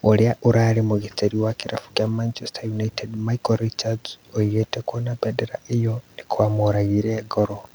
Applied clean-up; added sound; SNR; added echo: none; none; none; none.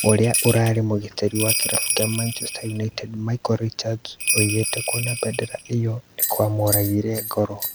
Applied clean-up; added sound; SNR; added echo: none; Bell; 5 dB; none.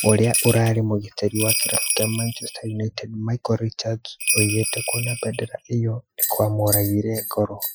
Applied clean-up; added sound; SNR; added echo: classical method Wiener filter.